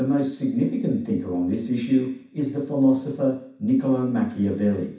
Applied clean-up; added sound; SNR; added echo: none; none; none; reverberation time 0.6 s.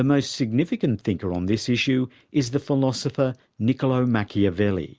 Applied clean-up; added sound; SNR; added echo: none; none; none; none.